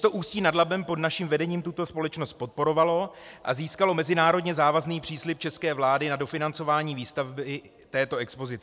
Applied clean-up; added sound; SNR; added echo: none; none; none; none.